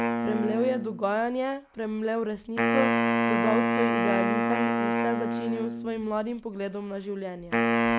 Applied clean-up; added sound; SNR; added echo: none; Wind instrument, woodwind instrument; -3 dB; none.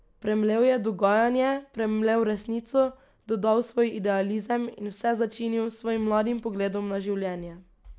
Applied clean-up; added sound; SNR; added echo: none; none; none; none.